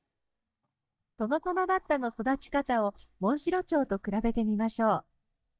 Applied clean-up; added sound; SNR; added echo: neural mask model DeepFilterNet 3.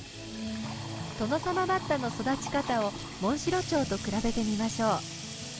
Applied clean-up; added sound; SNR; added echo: none; Sink (filling or washing) / Water tap, faucet; 11 dB; none.